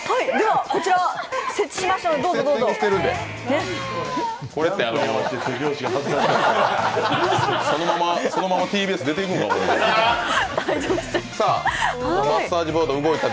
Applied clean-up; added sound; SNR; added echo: none; none; none; none.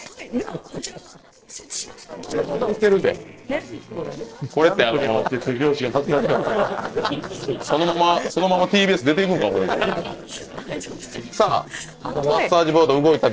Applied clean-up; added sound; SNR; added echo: neural separator model SepFormer DNS4.